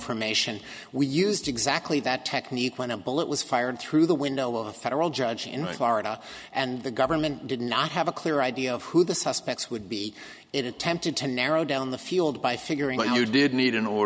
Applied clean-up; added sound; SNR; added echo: none; none; none; none.